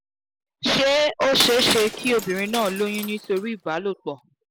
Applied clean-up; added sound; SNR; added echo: none; Shatter; 9 dB; none.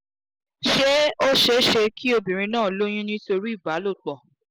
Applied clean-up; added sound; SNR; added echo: none; none; none; none.